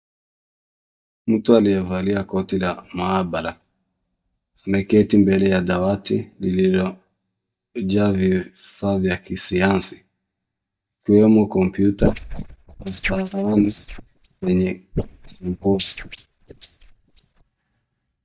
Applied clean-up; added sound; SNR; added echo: neural mask model DeepFilterNet 3.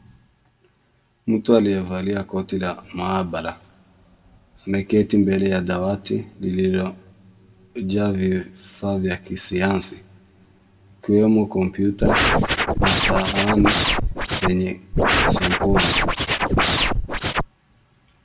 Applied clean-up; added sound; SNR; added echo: none; Scratching (performance technique); -4 dB; reverberation time 2.1 s.